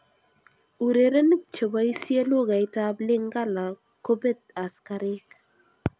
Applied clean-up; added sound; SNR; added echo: none; none; none; none.